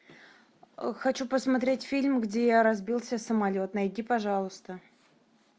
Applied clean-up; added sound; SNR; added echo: none; none; none; none.